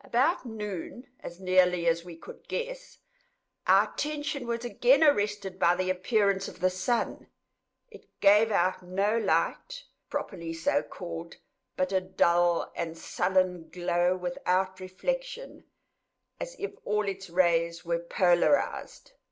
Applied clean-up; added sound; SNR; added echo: none; none; none; none.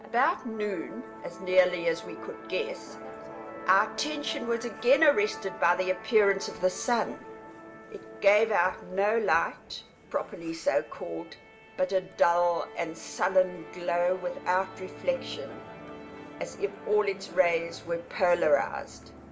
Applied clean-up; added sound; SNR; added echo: none; Musical instrument; 15 dB; reverberation time 0.2 s.